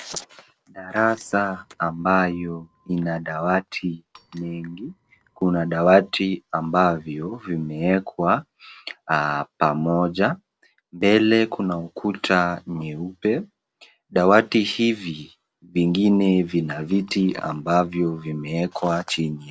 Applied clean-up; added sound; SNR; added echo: neural separator model SepFormer DNS4.